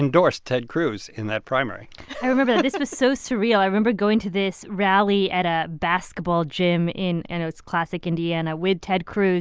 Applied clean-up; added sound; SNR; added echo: none; none; none; none.